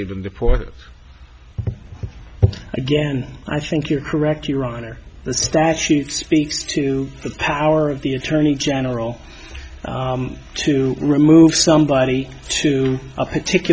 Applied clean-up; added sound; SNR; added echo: none; none; none; none.